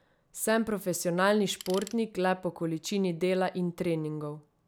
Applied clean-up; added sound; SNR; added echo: none; Tools; 16 dB; none.